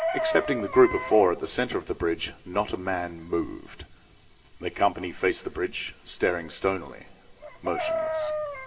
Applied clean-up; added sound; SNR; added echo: none; Chicken, rooster; 8 dB; reverberation time 0.9 s.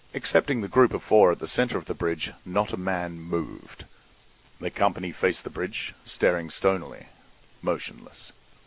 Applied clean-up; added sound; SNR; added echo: none; none; none; none.